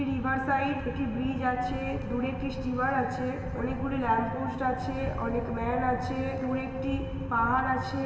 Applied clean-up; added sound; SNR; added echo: none; none; none; reverberation time 2.8 s.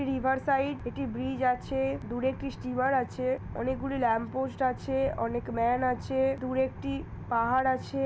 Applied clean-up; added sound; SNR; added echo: none; none; none; none.